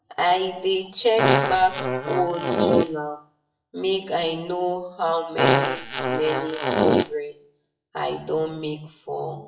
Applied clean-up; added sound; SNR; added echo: classical method WPE with log-MMSE.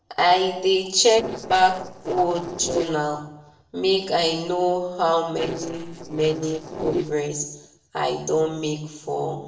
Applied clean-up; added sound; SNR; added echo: neural separator model SepFormer DNS4.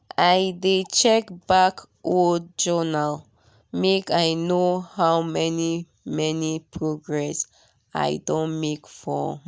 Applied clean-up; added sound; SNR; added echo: none; none; none; none.